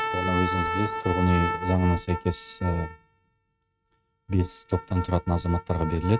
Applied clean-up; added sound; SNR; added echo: neural mask model RNNoise.